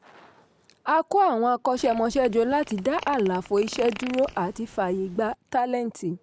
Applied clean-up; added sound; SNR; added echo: none; Fart; 17 dB; none.